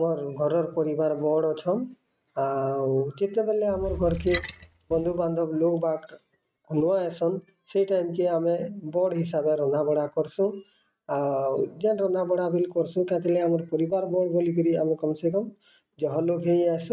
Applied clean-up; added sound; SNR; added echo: neural mask model RNNoise.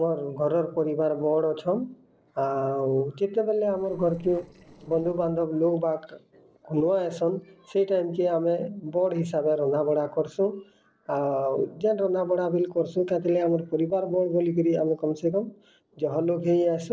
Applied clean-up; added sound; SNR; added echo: neural separator model SepFormer DNS4.